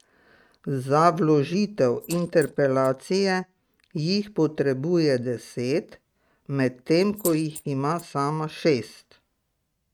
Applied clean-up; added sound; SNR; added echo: neural mask model RNNoise.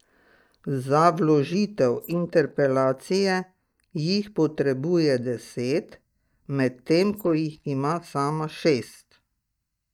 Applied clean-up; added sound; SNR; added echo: neural mask model DeepFilterNet 3.